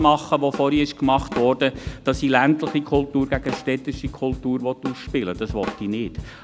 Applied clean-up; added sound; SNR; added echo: none; Drum kit; 12 dB; none.